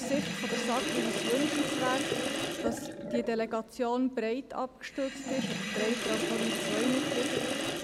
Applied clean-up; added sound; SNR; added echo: none; Sink (filling or washing); 0 dB; none.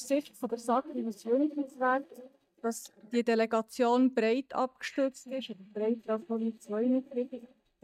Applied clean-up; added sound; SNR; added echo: neural mask model DeepFilterNet 3.